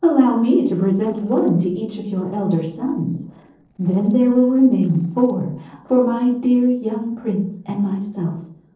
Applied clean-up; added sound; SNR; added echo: neural separator model SepFormer DNS4.